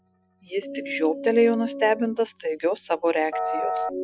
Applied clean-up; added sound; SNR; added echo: classical method Wiener filter.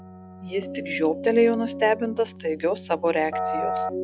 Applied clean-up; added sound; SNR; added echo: classical method log-MMSE.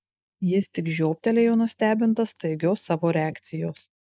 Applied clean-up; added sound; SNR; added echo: neural mask model Resemble Enhance denoiser.